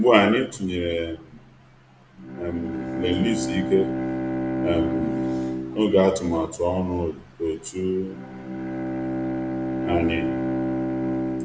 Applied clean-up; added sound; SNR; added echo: none; Bowed string instrument; 3 dB; none.